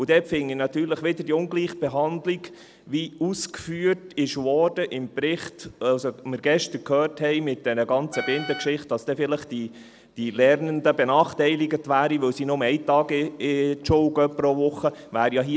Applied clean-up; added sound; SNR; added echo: none; Wind instrument, woodwind instrument; 13 dB; none.